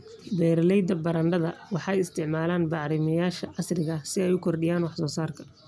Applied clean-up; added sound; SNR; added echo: none; none; none; none.